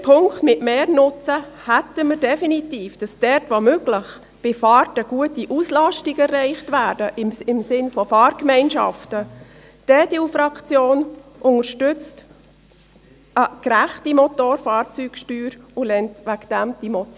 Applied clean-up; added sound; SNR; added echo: none; none; none; none.